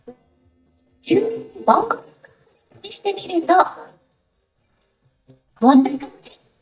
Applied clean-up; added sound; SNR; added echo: neural mask model DeepFilterNet 3.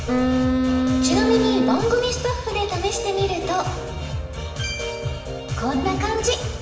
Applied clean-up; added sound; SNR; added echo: none; Wind instrument, woodwind instrument; -4 dB; reverberation time 1.2 s.